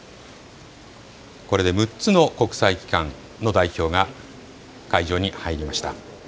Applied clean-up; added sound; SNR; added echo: none; none; none; none.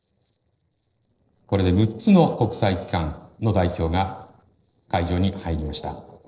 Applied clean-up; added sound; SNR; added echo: neural separator model SepFormer DNS4.